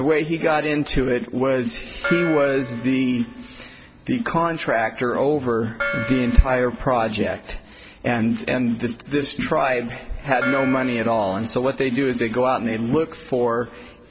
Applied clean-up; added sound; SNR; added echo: none; Gong; 12 dB; none.